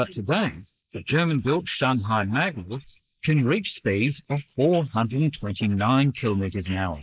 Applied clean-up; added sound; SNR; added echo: neural mask model Resemble Enhance denoiser.